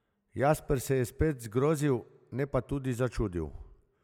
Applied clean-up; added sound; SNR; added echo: none; none; none; none.